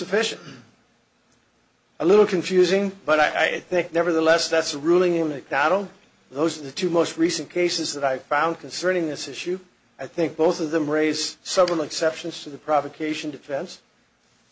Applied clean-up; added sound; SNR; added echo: none; none; none; none.